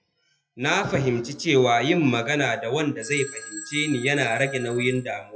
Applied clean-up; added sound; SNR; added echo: classical method WPE with log-MMSE.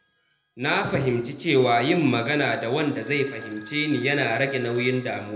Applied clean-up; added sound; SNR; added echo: none; Telephone; 14 dB; reverberation time 0.7 s.